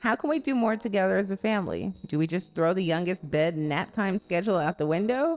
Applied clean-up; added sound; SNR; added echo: neural separator model SepFormer DNS4.